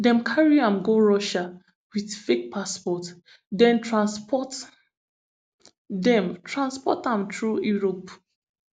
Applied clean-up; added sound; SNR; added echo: none; none; none; none.